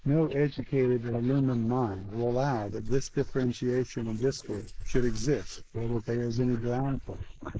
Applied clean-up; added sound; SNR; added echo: neural mask model Resemble Enhance denoiser.